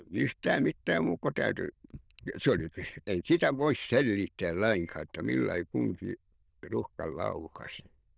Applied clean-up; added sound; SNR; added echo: neural diffusion model UNIVERSE++.